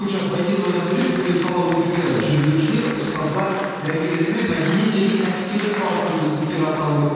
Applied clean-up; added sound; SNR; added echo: none; Applause; 13 dB; reverberation time 2.1 s.